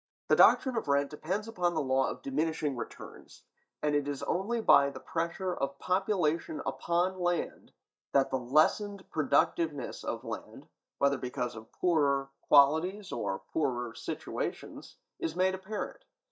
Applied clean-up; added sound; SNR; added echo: neural mask model DeepFilterNet 3.